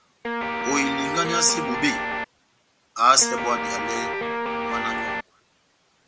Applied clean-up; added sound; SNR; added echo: none; Guitar; 1 dB; none.